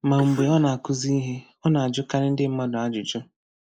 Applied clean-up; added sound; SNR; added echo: neural mask model Resemble Enhance denoiser.